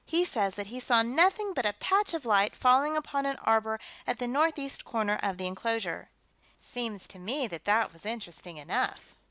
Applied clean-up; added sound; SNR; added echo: none; none; none; none.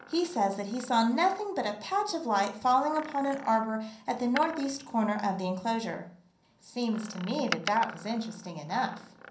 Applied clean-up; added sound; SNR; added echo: none; Door; 15 dB; reverberation time 0.6 s.